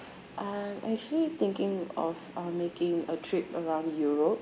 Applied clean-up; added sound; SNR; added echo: none; none; none; none.